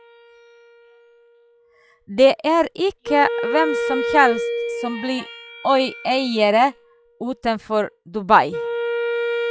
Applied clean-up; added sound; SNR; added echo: classical method log-MMSE.